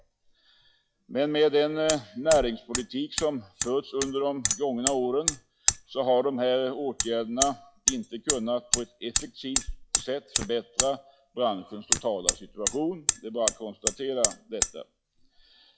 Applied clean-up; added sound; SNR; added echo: classical method log-MMSE.